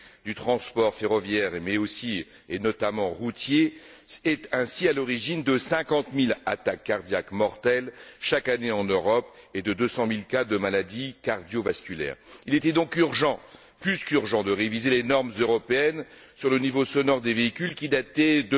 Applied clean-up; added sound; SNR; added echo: none; none; none; none.